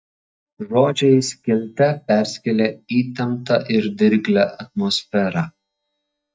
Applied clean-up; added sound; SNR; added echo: neural mask model DeepFilterNet 3.